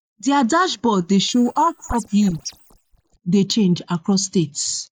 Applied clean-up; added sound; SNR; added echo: neural mask model DeepFilterNet 3.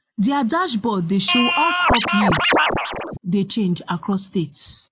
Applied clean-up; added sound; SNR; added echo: none; Scratching (performance technique); -3 dB; none.